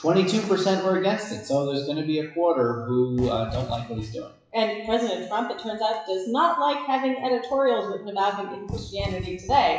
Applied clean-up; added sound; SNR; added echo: classical method WPE with log-MMSE.